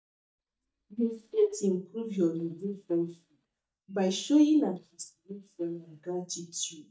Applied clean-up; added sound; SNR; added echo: neural mask model DeepFilterNet 3.